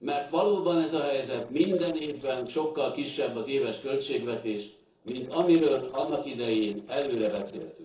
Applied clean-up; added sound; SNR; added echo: neural separator model SepFormer DNS4.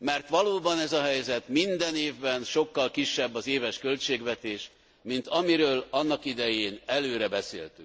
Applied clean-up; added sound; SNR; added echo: none; none; none; none.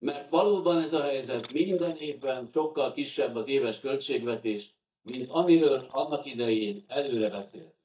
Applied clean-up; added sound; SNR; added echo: neural mask model DeepFilterNet 3.